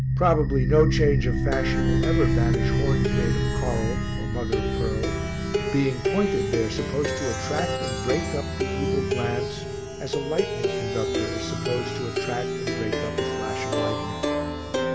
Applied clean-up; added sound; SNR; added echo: none; Plucked string instrument; -4 dB; none.